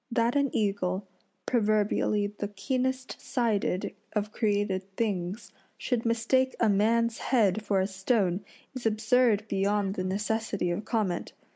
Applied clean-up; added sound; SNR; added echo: neural mask model Resemble Enhance denoiser.